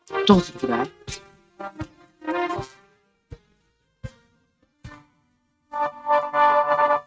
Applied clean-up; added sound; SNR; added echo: neural mask model RNNoise.